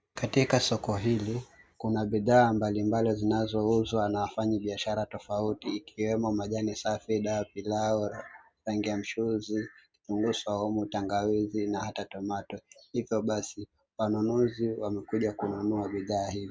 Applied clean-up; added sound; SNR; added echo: none; none; none; none.